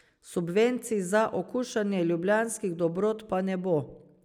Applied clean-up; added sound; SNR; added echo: none; none; none; none.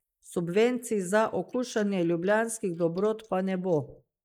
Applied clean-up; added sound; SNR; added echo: neural mask model Resemble Enhance denoiser.